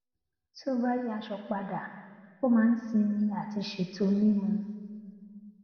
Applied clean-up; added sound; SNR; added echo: none; none; none; reverberation time 1.9 s.